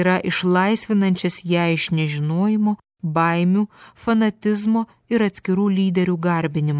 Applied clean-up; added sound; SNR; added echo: none; none; none; none.